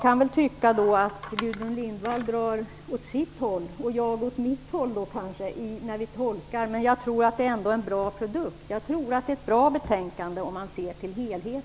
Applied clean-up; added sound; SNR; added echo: none; none; none; none.